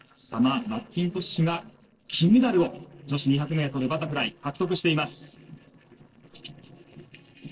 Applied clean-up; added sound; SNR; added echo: neural separator model SepFormer DNS4.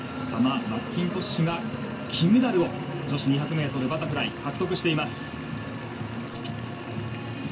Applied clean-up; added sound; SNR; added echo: none; Boiling; 15 dB; reverberation time 0.2 s.